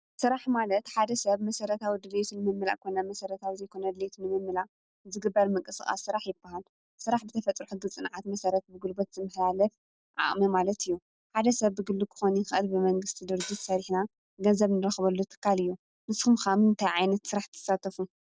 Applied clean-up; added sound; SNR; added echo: neural separator model SepFormer DNS4.